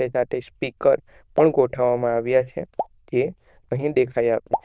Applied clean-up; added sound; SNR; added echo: neural diffusion model UNIVERSE++.